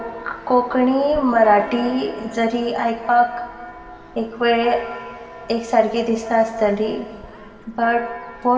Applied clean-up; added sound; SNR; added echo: none; Church bell; 17 dB; reverberation time 2.1 s.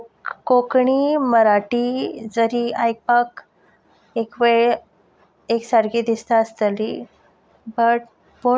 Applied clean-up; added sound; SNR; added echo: none; none; none; none.